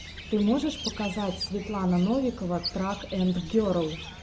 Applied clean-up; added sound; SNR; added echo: none; Bird; 13 dB; none.